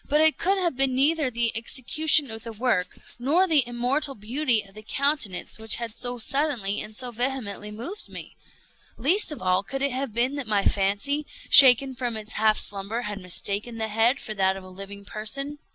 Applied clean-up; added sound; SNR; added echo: none; Rattle (instrument); 14 dB; none.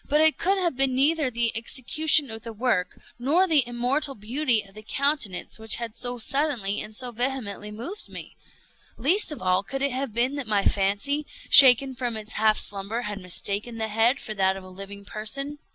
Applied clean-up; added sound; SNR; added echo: none; none; none; none.